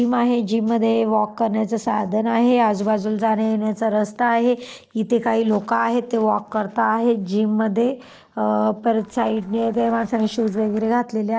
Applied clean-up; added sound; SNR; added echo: neural separator model SepFormer DNS4.